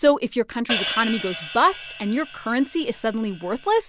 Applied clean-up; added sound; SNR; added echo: none; Hi-hat; 10 dB; none.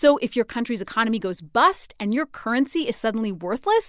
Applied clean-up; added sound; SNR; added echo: none; none; none; none.